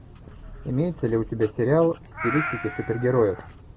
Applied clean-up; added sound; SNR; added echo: none; Meow; 9 dB; none.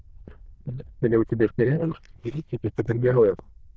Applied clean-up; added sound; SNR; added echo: neural diffusion model UNIVERSE++.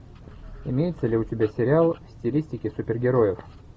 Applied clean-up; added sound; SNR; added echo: none; none; none; none.